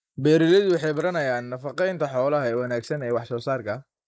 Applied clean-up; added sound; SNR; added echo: neural mask model Resemble Enhance denoiser.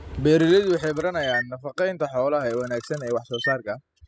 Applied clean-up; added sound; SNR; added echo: classical method spectral subtraction.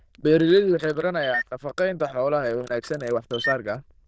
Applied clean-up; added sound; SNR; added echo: neural diffusion model UNIVERSE++.